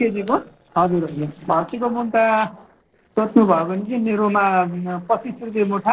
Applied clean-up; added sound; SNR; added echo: neural separator model SepFormer DNS4.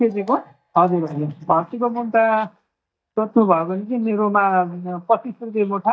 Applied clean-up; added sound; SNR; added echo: neural mask model DeepFilterNet 3.